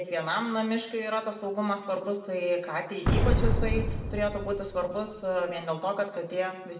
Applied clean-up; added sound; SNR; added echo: none; Boom; -3 dB; reverberation time 0.9 s.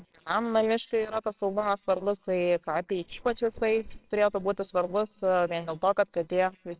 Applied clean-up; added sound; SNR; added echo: neural separator model SepFormer WHAMR!.